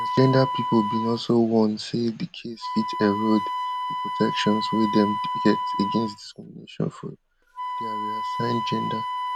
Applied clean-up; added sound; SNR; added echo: none; Wind instrument, woodwind instrument; 4 dB; none.